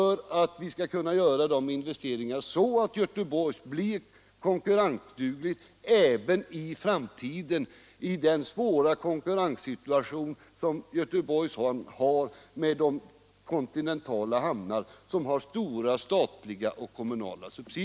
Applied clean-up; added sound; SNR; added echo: none; none; none; none.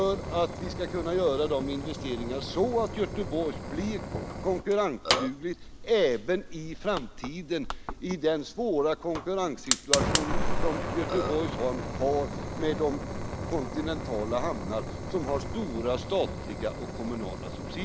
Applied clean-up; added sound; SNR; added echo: none; Burping, eructation + Fire; 3 dB; none.